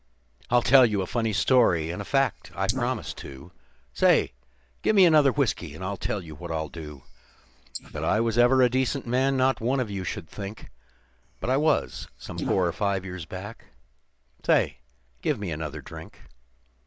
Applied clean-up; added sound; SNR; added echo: neural mask model Resemble Enhance denoiser.